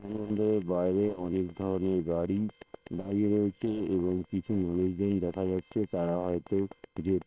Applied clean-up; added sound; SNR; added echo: neural separator model SepFormer WHAM!.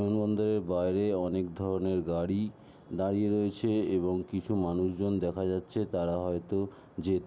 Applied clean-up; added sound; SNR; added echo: none; none; none; none.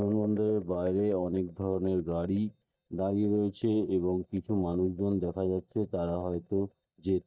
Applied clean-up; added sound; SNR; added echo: neural mask model DeepFilterNet 3.